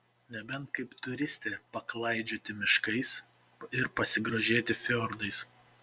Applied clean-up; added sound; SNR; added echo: none; none; none; none.